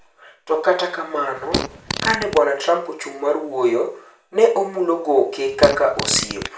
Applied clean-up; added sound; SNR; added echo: none; Fart; 6 dB; reverberation time 0.4 s.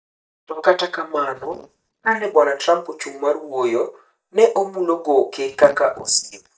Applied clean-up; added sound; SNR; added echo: neural mask model DeepFilterNet 3.